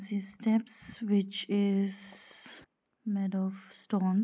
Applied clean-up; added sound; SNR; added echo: none; none; none; none.